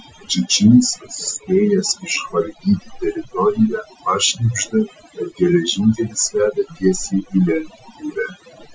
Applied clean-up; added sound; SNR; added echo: classical method Wiener filter.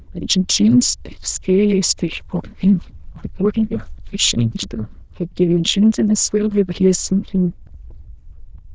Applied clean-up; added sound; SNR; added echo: neural diffusion model UNIVERSE++.